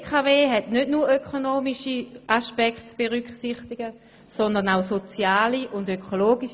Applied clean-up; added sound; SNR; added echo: none; none; none; none.